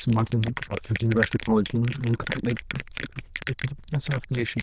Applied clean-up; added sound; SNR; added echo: neural diffusion model UNIVERSE++.